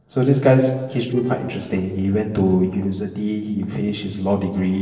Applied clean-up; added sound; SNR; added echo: neural separator model SepFormer DNS4.